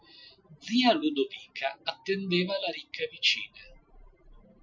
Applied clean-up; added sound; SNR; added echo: classical method Wiener filter.